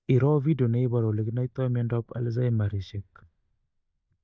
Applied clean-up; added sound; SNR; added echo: neural mask model DeepFilterNet 3.